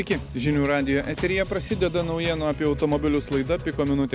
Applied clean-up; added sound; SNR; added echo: none; none; none; none.